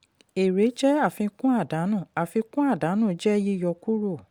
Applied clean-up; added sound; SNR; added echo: none; none; none; none.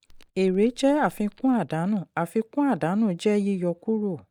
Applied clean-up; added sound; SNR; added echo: neural mask model DeepFilterNet 3.